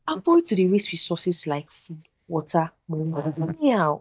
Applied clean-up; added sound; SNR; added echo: neural mask model DeepFilterNet 3.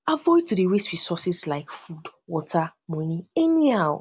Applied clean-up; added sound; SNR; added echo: none; none; none; none.